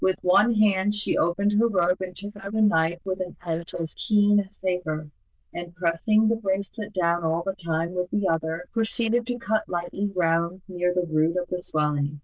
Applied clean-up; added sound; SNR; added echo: neural diffusion model UNIVERSE++.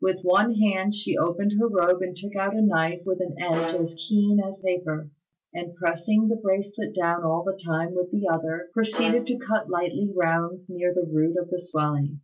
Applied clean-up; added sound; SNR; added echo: none; Bowed string instrument; 11 dB; none.